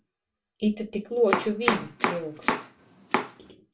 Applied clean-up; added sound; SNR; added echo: none; Domestic sounds, home sounds; -1 dB; reverberation time 0.2 s.